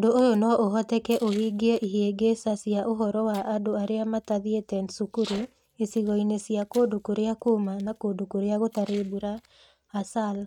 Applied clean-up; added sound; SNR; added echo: neural mask model RNNoise.